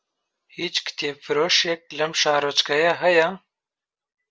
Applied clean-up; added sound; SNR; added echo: none; none; none; none.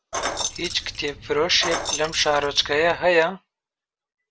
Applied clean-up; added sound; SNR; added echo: none; Keys jangling; 7 dB; none.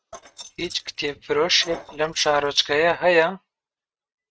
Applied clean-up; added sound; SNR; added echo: neural mask model RNNoise.